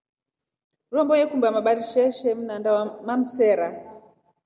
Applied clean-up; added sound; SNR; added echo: none; none; none; none.